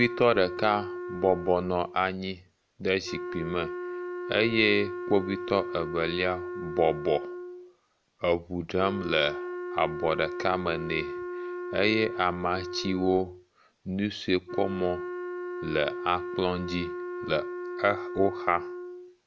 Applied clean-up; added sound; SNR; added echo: none; Wind instrument, woodwind instrument; 7 dB; none.